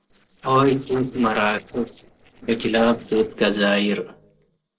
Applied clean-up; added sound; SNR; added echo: neural separator model SepFormer DNS4.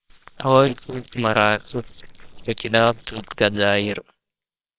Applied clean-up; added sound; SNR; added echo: neural separator model SepFormer WHAMR!.